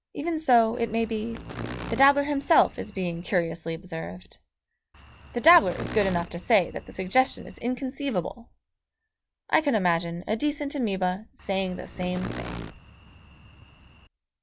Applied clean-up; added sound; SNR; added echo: none; Insect; 13 dB; none.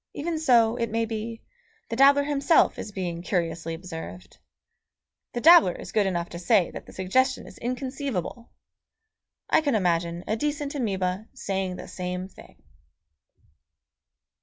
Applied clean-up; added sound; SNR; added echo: none; none; none; none.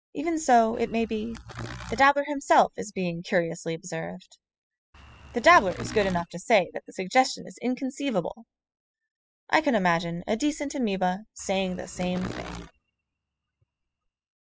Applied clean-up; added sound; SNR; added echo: classical method spectral subtraction.